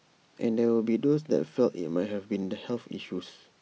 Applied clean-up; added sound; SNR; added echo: none; none; none; none.